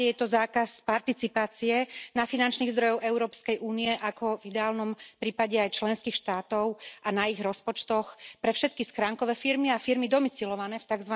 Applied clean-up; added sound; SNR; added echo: none; none; none; none.